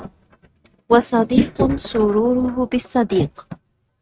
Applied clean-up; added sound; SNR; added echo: neural mask model RNNoise.